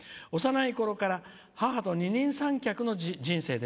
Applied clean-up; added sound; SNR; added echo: none; none; none; none.